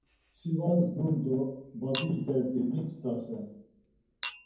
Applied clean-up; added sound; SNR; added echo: none; Chink, clink; 16 dB; reverberation time 0.9 s.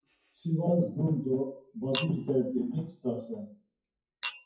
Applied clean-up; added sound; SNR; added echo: classical method WPE with log-MMSE.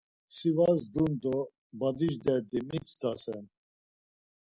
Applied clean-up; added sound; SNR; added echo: none; none; none; none.